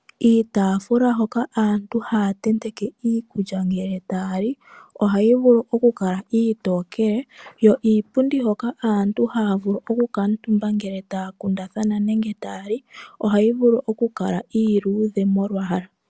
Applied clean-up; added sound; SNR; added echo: none; none; none; none.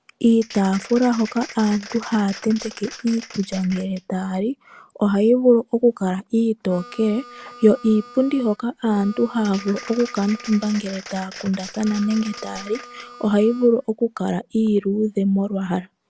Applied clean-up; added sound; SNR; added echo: none; Applause + Harmonica; 18 dB; none.